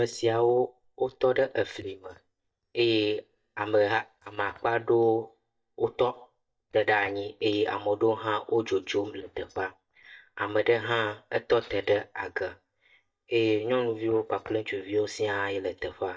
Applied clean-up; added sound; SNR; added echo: neural mask model DeepFilterNet 3.